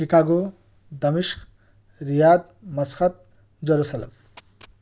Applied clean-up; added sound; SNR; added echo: none; none; none; none.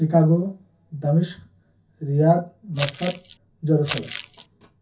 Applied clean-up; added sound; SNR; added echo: none; Crumpling, crinkling; 6 dB; reverberation time 0.3 s.